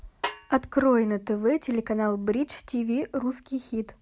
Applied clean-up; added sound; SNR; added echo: none; Snare drum; 12 dB; none.